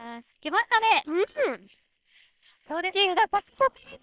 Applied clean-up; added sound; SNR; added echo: neural separator model SepFormer WHAM!.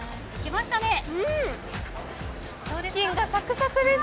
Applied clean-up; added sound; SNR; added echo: none; Boat, Water vehicle; 18 dB; none.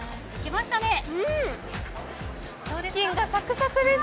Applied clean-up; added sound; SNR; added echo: none; none; none; none.